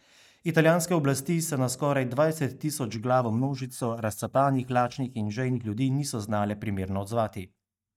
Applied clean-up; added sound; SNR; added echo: neural mask model DeepFilterNet 3.